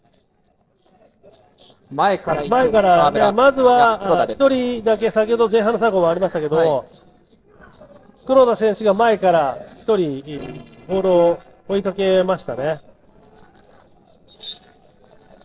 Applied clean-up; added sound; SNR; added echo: neural separator model SepFormer DNS4.